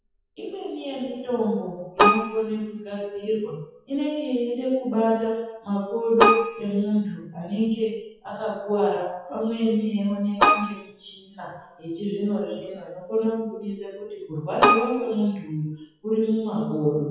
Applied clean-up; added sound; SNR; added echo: classical method WPE with log-MMSE.